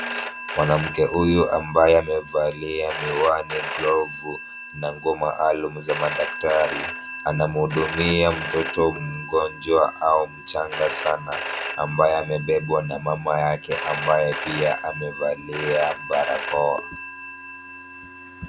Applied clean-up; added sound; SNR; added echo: none; Telephone; 9 dB; none.